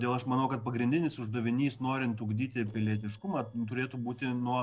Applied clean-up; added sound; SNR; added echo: neural separator model SepFormer DNS4.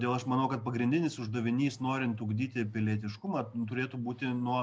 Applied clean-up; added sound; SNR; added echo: none; none; none; none.